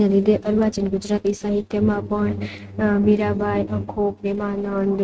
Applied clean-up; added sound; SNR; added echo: neural mask model RNNoise.